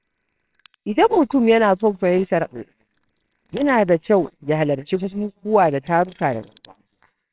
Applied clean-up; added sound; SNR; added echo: neural separator model SepFormer WHAMR!.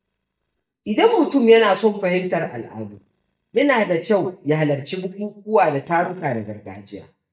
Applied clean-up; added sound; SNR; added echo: neural mask model DeepFilterNet 3.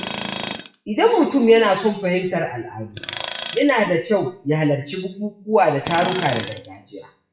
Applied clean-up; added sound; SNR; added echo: classical method WPE with log-MMSE.